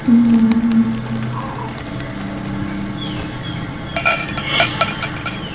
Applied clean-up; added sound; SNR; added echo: none; Dog; 8 dB; reverberation time 2.8 s.